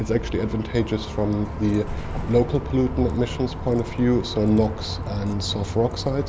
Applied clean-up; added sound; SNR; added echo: none; Bus; 7 dB; none.